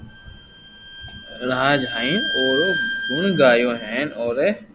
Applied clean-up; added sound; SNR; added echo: none; Bowed string instrument; 6 dB; none.